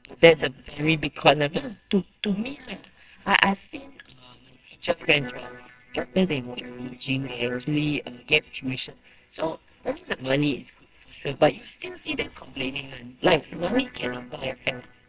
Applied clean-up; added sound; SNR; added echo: neural separator model SepFormer WHAMR!.